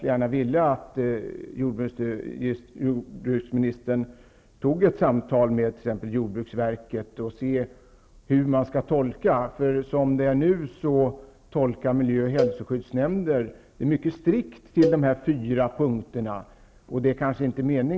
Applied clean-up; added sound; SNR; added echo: none; Cowbell; 8 dB; none.